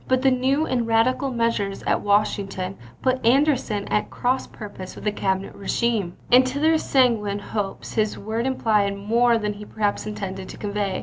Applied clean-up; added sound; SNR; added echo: none; none; none; none.